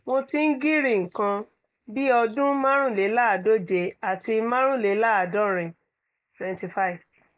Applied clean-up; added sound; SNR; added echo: neural mask model Resemble Enhance denoiser.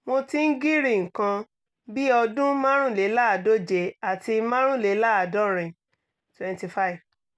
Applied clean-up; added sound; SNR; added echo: none; none; none; none.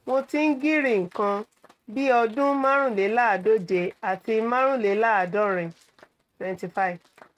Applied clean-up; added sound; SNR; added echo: neural mask model RNNoise.